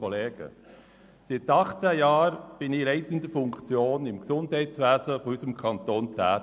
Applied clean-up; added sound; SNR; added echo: none; none; none; none.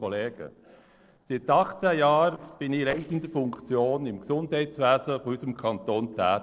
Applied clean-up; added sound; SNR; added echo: neural separator model SepFormer DNS4.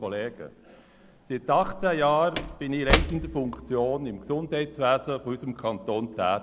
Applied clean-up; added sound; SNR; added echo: none; Slam / Wood; 6 dB; none.